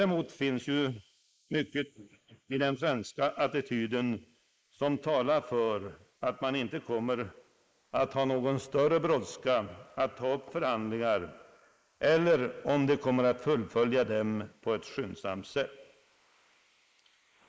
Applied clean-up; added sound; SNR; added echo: neural mask model Resemble Enhance denoiser.